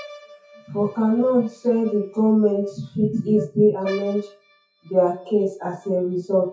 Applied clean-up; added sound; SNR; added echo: classical method WPE with log-MMSE.